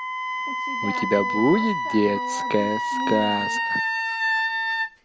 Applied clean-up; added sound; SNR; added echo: none; Wind instrument, woodwind instrument; 0 dB; none.